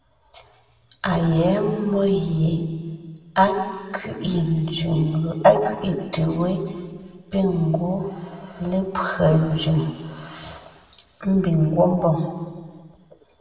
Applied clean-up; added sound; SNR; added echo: none; none; none; reverberation time 1.8 s.